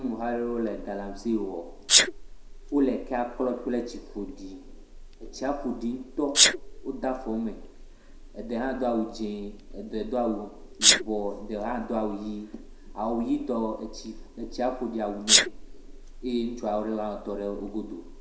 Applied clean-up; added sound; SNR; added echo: none; Sneeze; 0 dB; reverberation time 0.6 s.